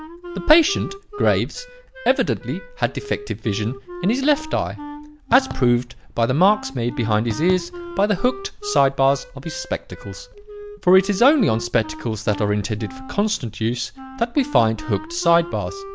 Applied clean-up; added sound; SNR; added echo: none; Fireworks + Wind instrument, woodwind instrument; 14 dB; none.